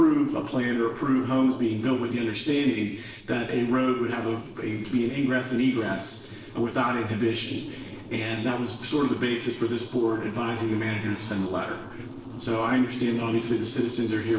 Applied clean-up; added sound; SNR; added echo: neural separator model SepFormer DNS4.